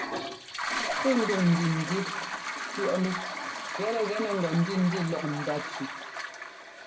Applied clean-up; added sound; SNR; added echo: none; Toilet flush; 5 dB; reverberation time 0.7 s.